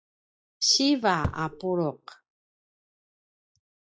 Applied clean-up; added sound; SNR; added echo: classical method log-MMSE.